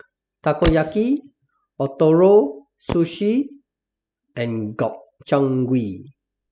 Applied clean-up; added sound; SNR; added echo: classical method spectral subtraction.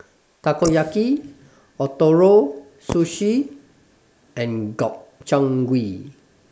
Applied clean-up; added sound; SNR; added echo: neural mask model Resemble Enhance denoiser.